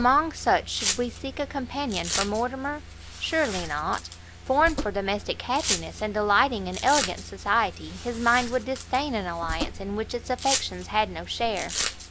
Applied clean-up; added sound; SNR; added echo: none; Domestic sounds, home sounds; 8 dB; none.